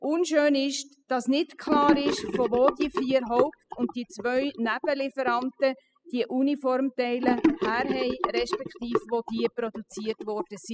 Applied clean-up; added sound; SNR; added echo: classical method spectral subtraction.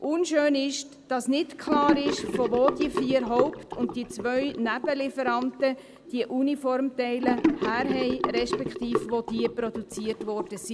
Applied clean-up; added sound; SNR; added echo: none; Sink (filling or washing) / Gurgling; 4 dB; none.